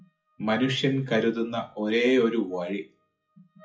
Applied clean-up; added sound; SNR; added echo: classical method WPE with log-MMSE.